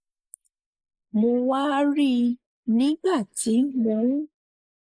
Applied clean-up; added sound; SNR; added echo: neural mask model Resemble Enhance denoiser.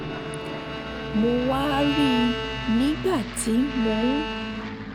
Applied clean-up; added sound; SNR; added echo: none; Aircraft + Bowed string instrument; 5 dB; none.